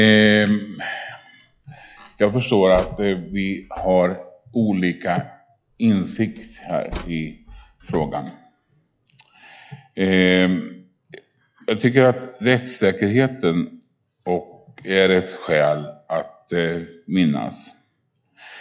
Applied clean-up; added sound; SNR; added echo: classical method log-MMSE.